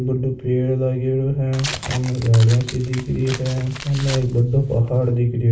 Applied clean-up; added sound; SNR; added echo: none; Tearing; 14 dB; reverberation time 0.3 s.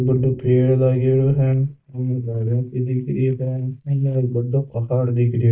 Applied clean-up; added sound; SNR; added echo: neural mask model DeepFilterNet 3.